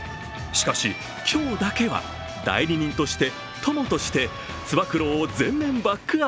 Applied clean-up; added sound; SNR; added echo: none; none; none; none.